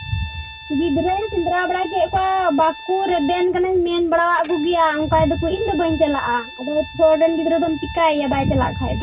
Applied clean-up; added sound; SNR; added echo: none; Bowed string instrument; 16 dB; reverberation time 0.4 s.